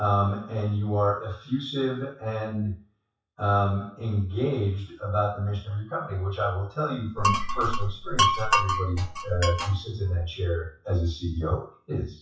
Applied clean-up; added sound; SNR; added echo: classical method WPE with log-MMSE.